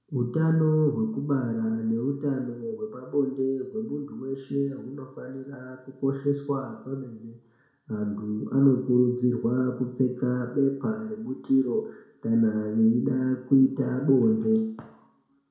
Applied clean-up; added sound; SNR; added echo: none; none; none; reverberation time 0.6 s.